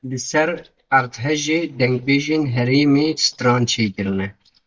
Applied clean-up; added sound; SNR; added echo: neural mask model DeepFilterNet 3.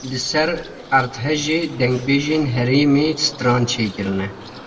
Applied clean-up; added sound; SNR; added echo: none; Bird; 19 dB; reverberation time 1.1 s.